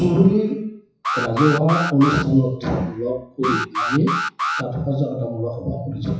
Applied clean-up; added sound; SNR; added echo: classical method WPE with log-MMSE.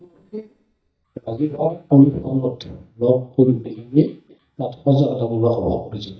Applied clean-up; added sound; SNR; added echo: neural mask model DeepFilterNet 3.